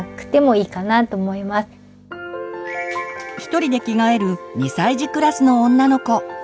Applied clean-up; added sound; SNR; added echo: none; none; none; none.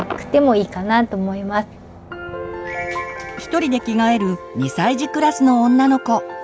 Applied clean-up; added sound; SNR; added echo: none; Crowd / Cheering / Fireworks; 20 dB; none.